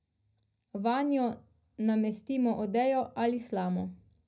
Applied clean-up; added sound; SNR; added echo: none; none; none; reverberation time 0.4 s.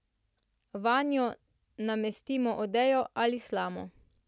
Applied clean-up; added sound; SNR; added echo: none; none; none; none.